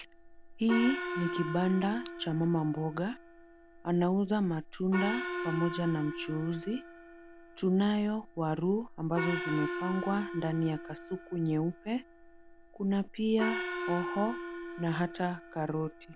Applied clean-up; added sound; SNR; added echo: none; Gong; 8 dB; none.